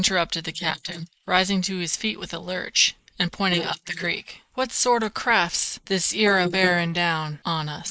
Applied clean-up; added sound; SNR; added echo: neural mask model Resemble Enhance denoiser.